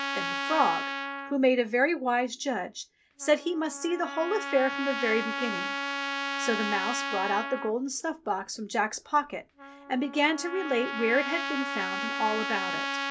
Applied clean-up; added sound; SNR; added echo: none; Trumpet; 5 dB; none.